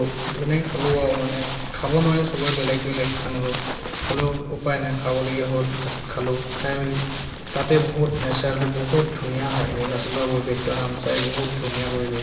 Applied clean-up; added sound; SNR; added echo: none; Walk, footsteps; 3 dB; reverberation time 1.2 s.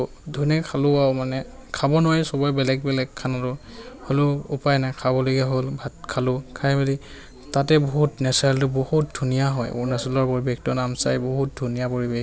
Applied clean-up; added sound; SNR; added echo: none; none; none; none.